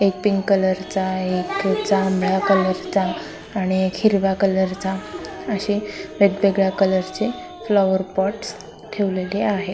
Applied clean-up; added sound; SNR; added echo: none; Wind instrument, woodwind instrument + Growling; 19 dB; none.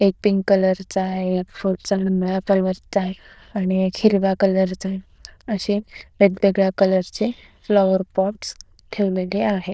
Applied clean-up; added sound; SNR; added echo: neural diffusion model UNIVERSE++.